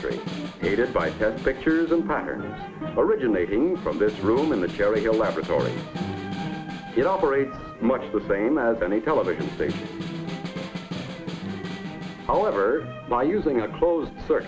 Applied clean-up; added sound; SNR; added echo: none; Snare drum; 13 dB; none.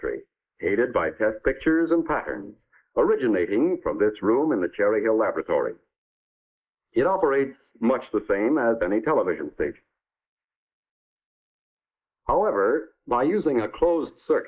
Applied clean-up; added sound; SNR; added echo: neural mask model Resemble Enhance denoiser.